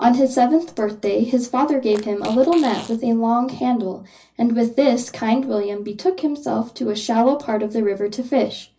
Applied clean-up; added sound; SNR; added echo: none; Fart; 19 dB; reverberation time 0.4 s.